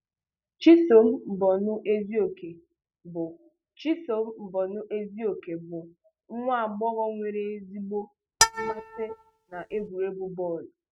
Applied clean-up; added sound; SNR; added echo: neural mask model RNNoise.